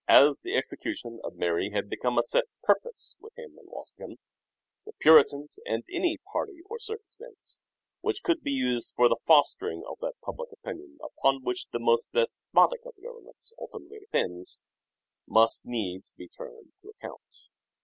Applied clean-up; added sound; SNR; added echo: none; none; none; none.